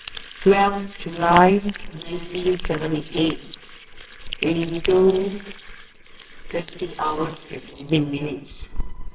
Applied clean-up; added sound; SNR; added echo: neural separator model SepFormer WHAMR!.